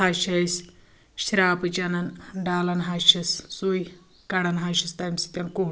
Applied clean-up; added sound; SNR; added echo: none; none; none; none.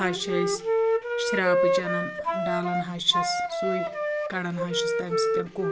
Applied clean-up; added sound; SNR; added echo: none; Wind instrument, woodwind instrument; -4 dB; none.